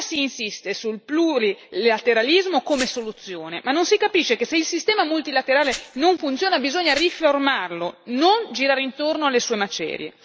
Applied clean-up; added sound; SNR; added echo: neural mask model DeepFilterNet 3.